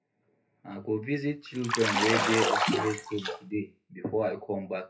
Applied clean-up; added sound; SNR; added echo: classical method WPE with log-MMSE.